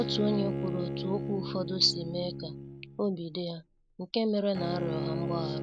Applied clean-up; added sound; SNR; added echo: none; Bowed string instrument; 3 dB; none.